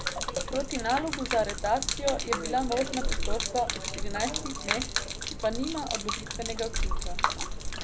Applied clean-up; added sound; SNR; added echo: none; Subway, metro, underground + Gurgling / Liquid; -1 dB; none.